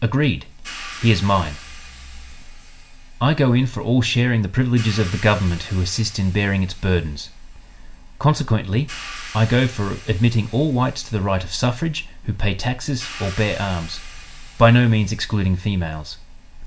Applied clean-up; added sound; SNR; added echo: none; Hi-hat; 20 dB; reverberation time 0.3 s.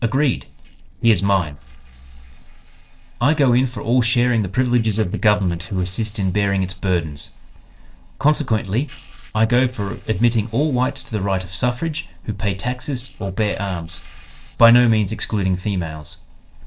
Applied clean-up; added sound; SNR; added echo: neural separator model SepFormer DNS4.